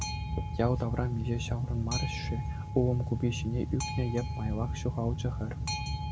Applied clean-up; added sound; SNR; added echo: none; Boat, Water vehicle; 2 dB; none.